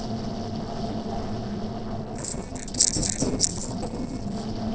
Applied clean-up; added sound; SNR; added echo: neural separator model SepFormer DNS4.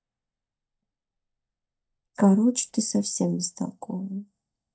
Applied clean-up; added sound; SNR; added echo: neural mask model DeepFilterNet 3.